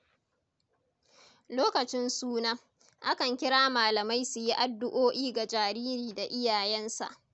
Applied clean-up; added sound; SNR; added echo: none; none; none; none.